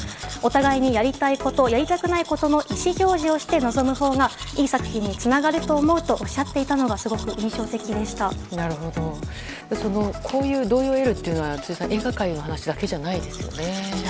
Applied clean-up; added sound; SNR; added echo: none; Domestic sounds, home sounds; 19 dB; none.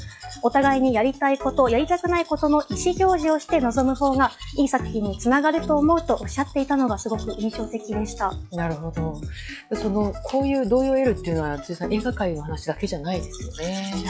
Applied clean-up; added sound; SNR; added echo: classical method log-MMSE.